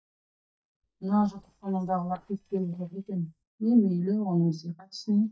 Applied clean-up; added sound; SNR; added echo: neural mask model DeepFilterNet 3.